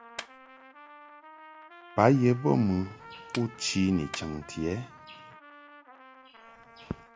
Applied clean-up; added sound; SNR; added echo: none; Clapping + Trumpet; 17 dB; none.